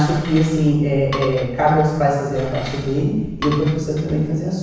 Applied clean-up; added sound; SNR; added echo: none; Cutlery, silverware / Dishes, pots, and pans; 14 dB; reverberation time 1.1 s.